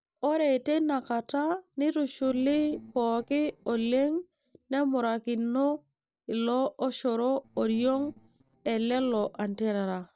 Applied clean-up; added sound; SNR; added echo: neural separator model SepFormer DNS4.